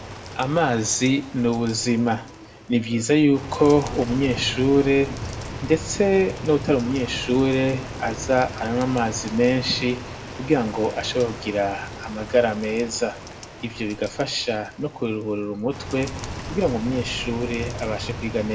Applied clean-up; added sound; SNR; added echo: none; Rain; 11 dB; reverberation time 0.5 s.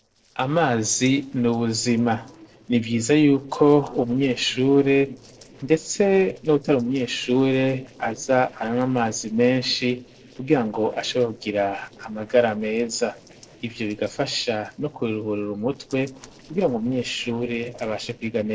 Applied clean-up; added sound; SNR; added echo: neural separator model SepFormer DNS4.